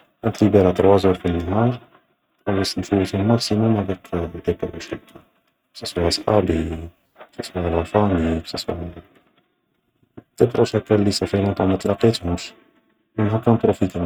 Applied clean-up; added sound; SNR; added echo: neural mask model RNNoise.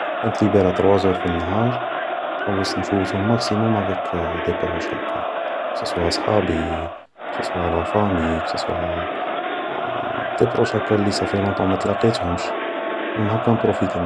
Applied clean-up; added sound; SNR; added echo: none; Crowd; 2 dB; none.